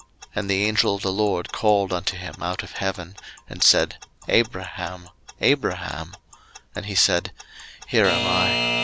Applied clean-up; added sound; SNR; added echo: none; Alarm / Clock; 8 dB; none.